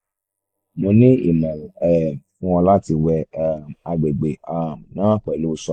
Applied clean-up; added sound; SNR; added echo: neural mask model Resemble Enhance denoiser.